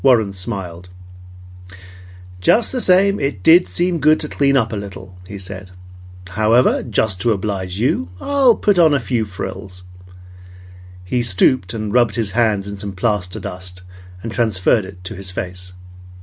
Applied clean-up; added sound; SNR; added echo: none; none; none; none.